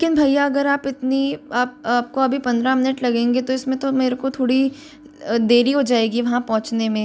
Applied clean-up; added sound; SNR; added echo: none; none; none; none.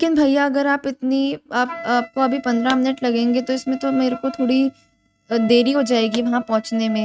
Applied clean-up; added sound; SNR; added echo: neural mask model RNNoise.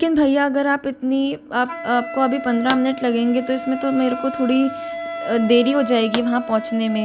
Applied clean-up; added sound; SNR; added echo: none; Wind instrument, woodwind instrument + Explosion; 11 dB; none.